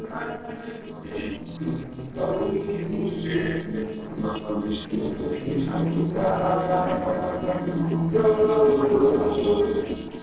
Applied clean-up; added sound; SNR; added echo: neural separator model SepFormer DNS4.